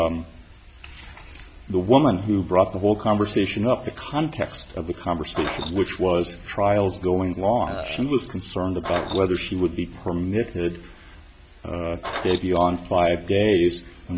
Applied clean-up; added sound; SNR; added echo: none; Burping, eructation + Keys jangling; 10 dB; none.